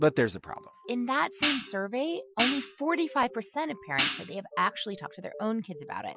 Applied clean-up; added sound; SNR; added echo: classical method Wiener filter.